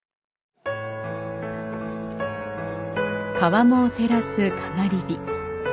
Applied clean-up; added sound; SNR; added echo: none; none; none; none.